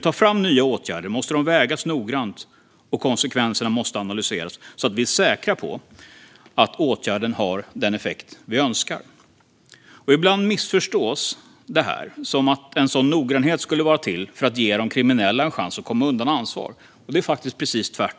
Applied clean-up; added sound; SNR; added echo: none; none; none; none.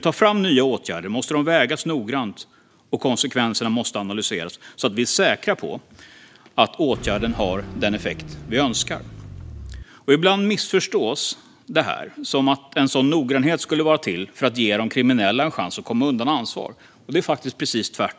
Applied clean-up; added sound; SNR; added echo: none; Car; 12 dB; none.